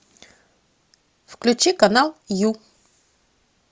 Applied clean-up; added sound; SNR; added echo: none; none; none; none.